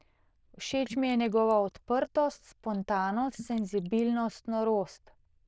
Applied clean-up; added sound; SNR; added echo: neural diffusion model UNIVERSE++.